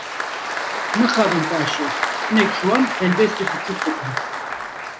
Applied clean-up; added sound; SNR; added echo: none; Applause; 2 dB; none.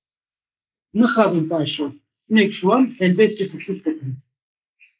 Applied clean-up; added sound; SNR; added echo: neural mask model Resemble Enhance denoiser.